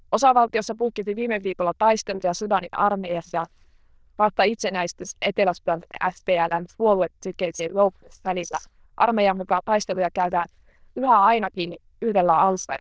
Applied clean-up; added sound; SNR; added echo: neural diffusion model UNIVERSE++.